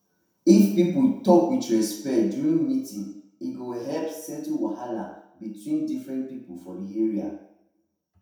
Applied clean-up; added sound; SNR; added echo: none; none; none; reverberation time 0.7 s.